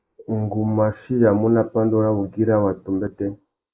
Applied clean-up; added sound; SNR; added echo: neural mask model Resemble Enhance denoiser.